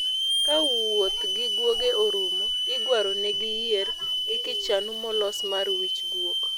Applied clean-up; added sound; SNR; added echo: none; Hiss / Alarm; -2 dB; none.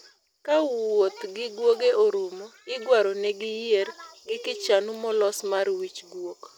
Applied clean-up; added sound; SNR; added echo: none; none; none; none.